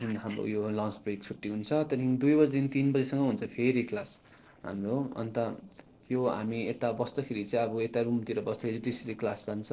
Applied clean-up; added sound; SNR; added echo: neural separator model SepFormer DNS4.